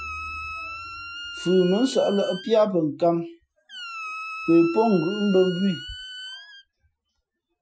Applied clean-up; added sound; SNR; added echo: classical method Wiener filter.